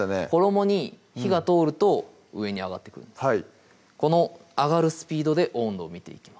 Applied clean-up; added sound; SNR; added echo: none; none; none; none.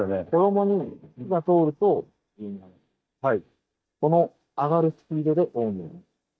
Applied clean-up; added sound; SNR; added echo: neural mask model DeepFilterNet 3.